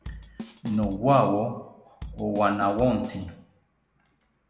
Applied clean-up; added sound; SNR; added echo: none; Bass drum / Snare drum / Drum kit; 13 dB; reverberation time 0.4 s.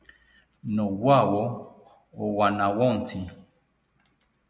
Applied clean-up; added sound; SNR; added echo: none; none; none; none.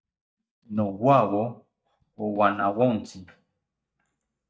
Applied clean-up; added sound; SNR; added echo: neural mask model DeepFilterNet 3.